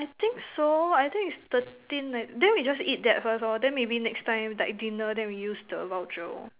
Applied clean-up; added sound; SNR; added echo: none; none; none; none.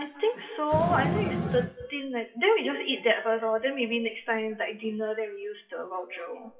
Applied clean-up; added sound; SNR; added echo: classical method WPE with log-MMSE.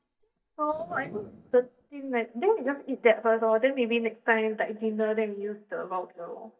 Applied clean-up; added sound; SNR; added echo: neural mask model DeepFilterNet 3.